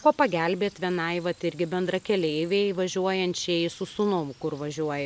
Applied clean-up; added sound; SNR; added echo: none; none; none; none.